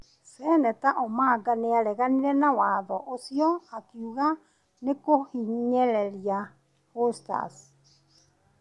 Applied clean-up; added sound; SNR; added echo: none; none; none; none.